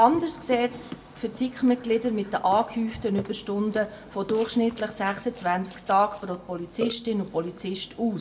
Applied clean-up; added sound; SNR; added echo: none; Burping, eructation; 17 dB; reverberation time 0.5 s.